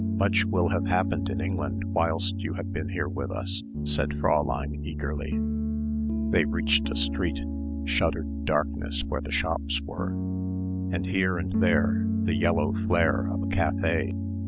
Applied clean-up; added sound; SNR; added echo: none; Piano; -1 dB; none.